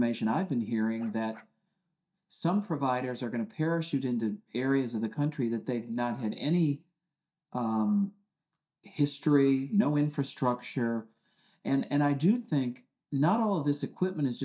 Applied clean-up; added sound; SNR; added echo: neural mask model DeepFilterNet 3.